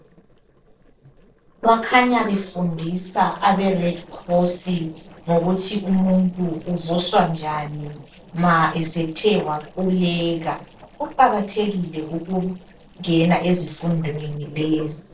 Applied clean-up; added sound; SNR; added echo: neural separator model SepFormer DNS4.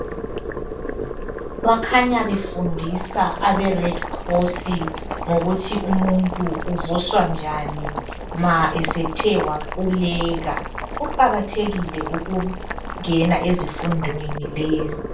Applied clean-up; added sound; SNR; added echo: none; Boiling; 7 dB; reverberation time 0.3 s.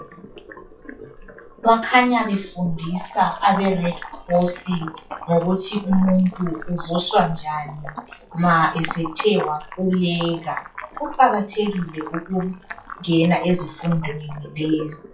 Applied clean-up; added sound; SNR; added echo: classical method WPE with log-MMSE.